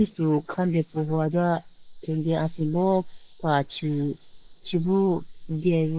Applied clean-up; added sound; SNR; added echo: neural mask model Resemble Enhance denoiser.